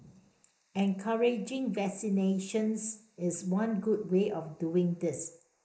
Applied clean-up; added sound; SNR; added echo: neural mask model Resemble Enhance denoiser.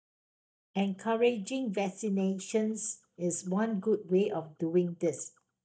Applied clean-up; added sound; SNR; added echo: neural mask model DeepFilterNet 3.